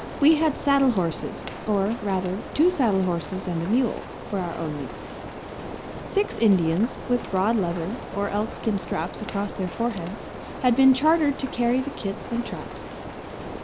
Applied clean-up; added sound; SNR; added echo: none; Rain; 10 dB; none.